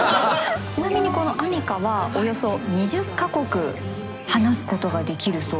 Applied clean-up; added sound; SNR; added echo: none; none; none; none.